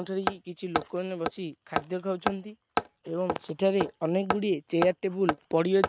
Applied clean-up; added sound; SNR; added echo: neural mask model RNNoise.